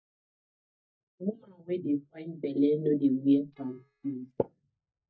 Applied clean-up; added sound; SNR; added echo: neural mask model DeepFilterNet 3.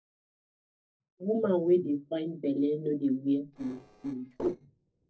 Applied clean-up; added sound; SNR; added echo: neural separator model SepFormer DNS4.